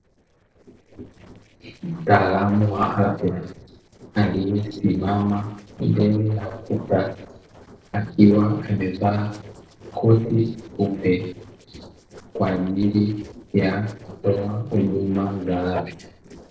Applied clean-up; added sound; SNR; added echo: neural separator model SepFormer DNS4.